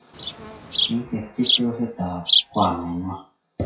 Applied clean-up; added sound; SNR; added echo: classical method WPE with log-MMSE.